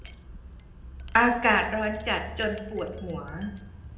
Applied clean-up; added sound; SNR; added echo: none; Wind chime; 13 dB; reverberation time 0.7 s.